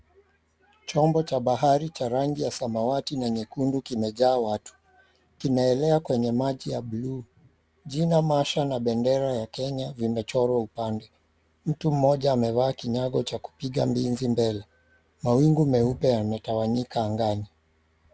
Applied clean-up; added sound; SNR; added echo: none; none; none; none.